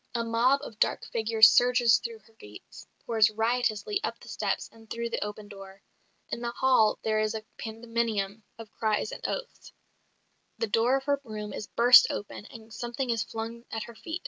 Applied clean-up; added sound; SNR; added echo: none; none; none; none.